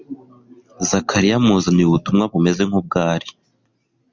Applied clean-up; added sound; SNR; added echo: none; none; none; none.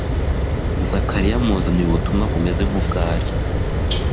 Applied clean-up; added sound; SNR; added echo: none; Fire; -5 dB; none.